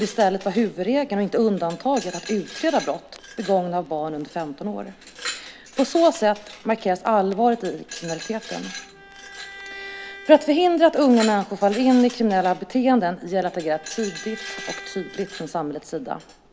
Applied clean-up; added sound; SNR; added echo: none; Glass + Bowed string instrument; 17 dB; none.